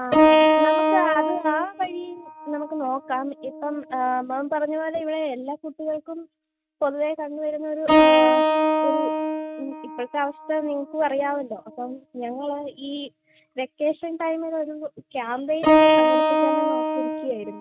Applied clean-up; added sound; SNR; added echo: neural mask model RNNoise.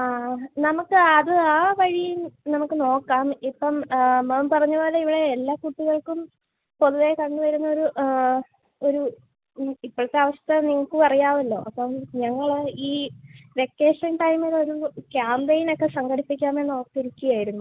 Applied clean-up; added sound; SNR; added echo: none; none; none; none.